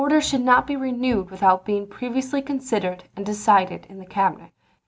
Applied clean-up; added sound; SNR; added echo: none; none; none; none.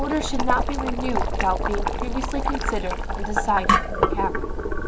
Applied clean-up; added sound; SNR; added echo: none; Boiling; -4 dB; none.